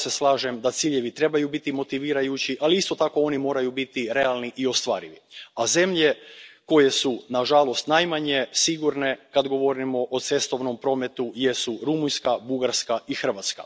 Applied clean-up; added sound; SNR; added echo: none; none; none; none.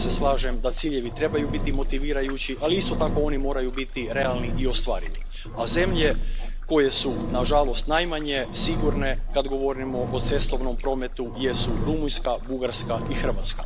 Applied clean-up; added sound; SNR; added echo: none; Engine; 0 dB; none.